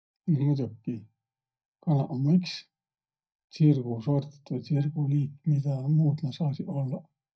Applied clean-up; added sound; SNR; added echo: neural mask model DeepFilterNet 3.